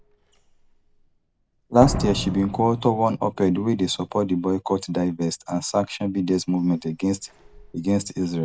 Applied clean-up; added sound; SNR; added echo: none; Slam; 14 dB; none.